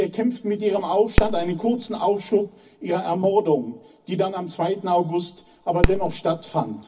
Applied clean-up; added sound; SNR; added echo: none; Fireworks; 5 dB; reverberation time 0.4 s.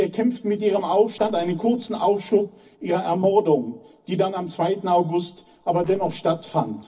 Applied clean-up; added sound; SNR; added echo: neural separator model SepFormer DNS4.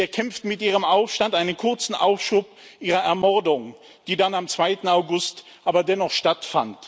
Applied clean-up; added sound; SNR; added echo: none; none; none; none.